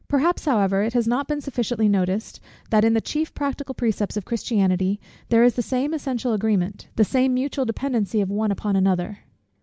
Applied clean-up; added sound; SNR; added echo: none; none; none; none.